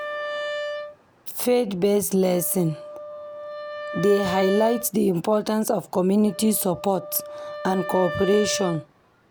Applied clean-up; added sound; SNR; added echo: none; Wind instrument, woodwind instrument; 10 dB; none.